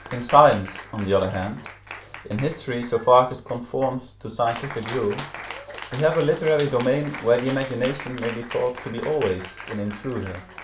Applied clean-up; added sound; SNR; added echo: none; Cheering; 15 dB; reverberation time 0.3 s.